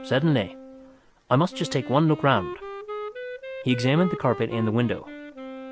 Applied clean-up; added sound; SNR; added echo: none; Wind instrument, woodwind instrument; 12 dB; none.